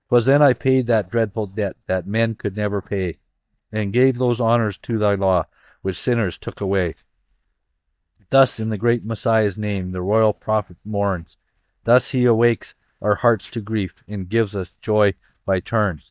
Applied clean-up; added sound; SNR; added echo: neural mask model DeepFilterNet 3.